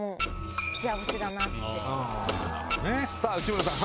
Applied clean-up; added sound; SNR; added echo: none; Printer; 2 dB; none.